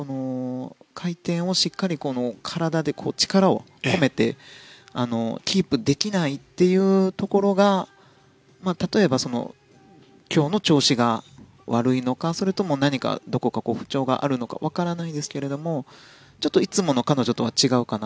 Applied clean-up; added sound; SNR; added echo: none; none; none; none.